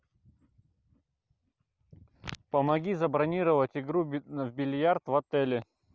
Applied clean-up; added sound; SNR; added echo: none; none; none; none.